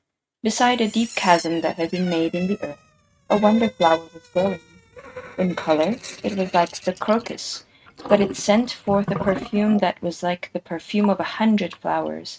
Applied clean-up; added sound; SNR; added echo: neural mask model RNNoise.